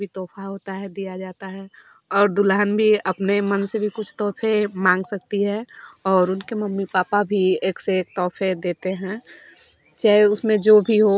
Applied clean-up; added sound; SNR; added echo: none; none; none; none.